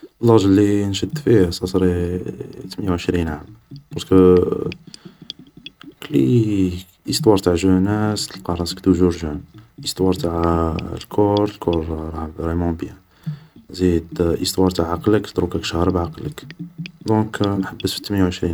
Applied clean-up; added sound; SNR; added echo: none; Bathtub (filling or washing) / Gurgling; 18 dB; none.